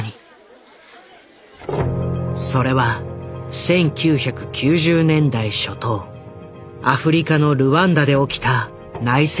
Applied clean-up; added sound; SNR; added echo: none; none; none; none.